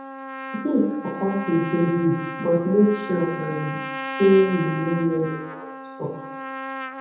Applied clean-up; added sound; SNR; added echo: none; Trumpet; 10 dB; reverberation time 0.9 s.